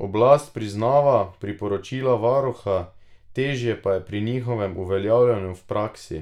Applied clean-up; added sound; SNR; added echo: none; none; none; none.